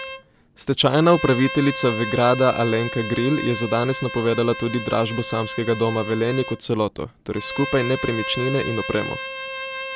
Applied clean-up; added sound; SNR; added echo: none; Bowed string instrument; 10 dB; none.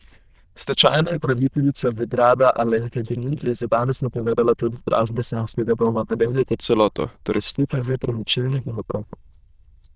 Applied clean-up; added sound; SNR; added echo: neural diffusion model UNIVERSE++.